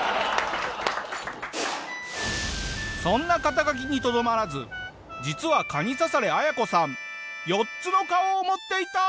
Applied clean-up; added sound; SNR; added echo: none; none; none; none.